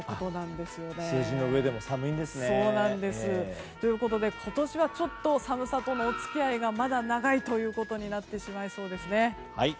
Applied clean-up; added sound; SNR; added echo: none; Trumpet + Car; 15 dB; none.